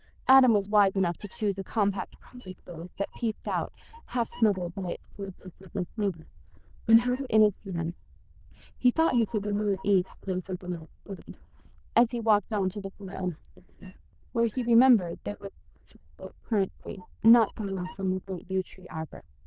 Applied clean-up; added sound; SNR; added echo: neural diffusion model UNIVERSE++.